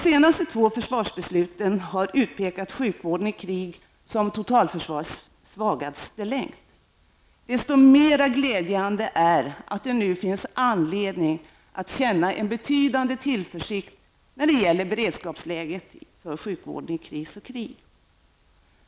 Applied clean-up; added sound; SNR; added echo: none; none; none; none.